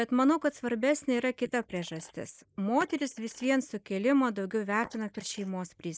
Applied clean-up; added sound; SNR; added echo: neural mask model Resemble Enhance denoiser.